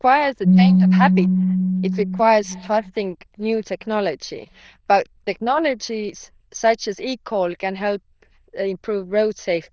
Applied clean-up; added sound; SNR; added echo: neural diffusion model UNIVERSE++.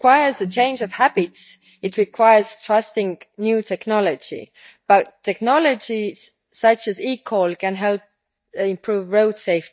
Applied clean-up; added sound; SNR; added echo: neural mask model DeepFilterNet 3.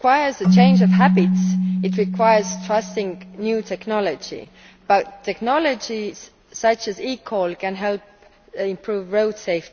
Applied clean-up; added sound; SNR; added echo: none; Keyboard (musical); 1 dB; none.